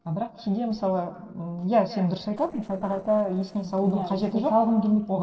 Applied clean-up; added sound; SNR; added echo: neural separator model SepFormer DNS4.